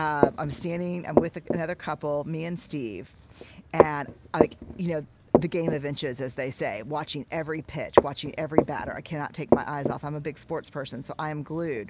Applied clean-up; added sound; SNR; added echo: none; Walk, footsteps; -2 dB; none.